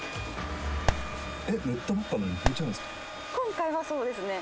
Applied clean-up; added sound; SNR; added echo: none; Fireworks; 2 dB; none.